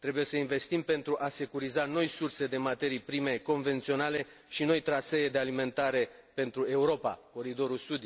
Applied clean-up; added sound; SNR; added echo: none; none; none; none.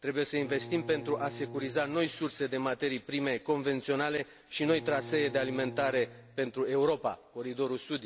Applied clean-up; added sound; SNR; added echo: none; Bowed string instrument; 15 dB; none.